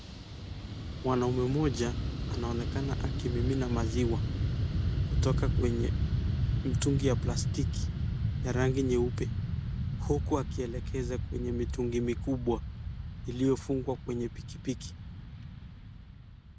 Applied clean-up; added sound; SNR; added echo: none; Fixed-wing aircraft, airplane; -1 dB; none.